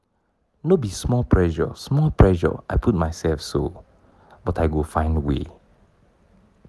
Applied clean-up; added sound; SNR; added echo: none; none; none; none.